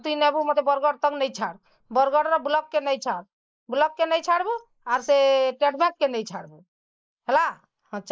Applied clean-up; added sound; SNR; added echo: neural mask model Resemble Enhance denoiser.